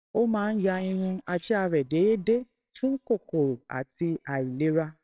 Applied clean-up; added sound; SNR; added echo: neural separator model SepFormer WHAMR!.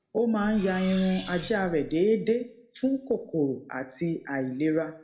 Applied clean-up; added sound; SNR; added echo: none; Cutlery, silverware; 15 dB; reverberation time 0.5 s.